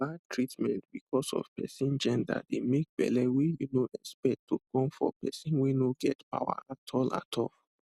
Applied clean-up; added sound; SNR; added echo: none; none; none; none.